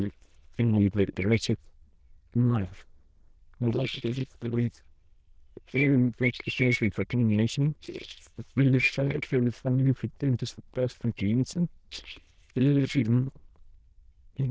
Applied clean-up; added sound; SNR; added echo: neural diffusion model UNIVERSE++.